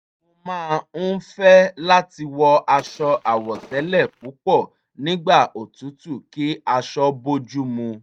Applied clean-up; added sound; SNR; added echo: neural mask model RNNoise.